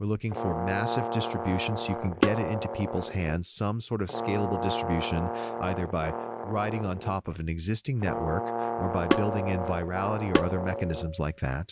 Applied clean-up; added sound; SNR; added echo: none; Tabla + Brass instrument; 2 dB; none.